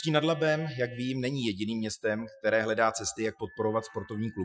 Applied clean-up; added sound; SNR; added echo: classical method Wiener filter.